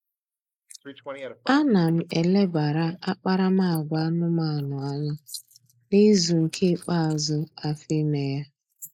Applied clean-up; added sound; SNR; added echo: neural mask model Resemble Enhance denoiser.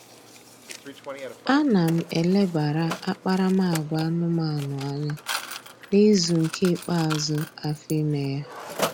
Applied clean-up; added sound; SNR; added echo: none; Mechanisms; 13 dB; none.